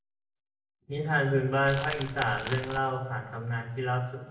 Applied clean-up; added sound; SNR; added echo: none; Crumpling, crinkling / Crackle; 8 dB; reverberation time 1.0 s.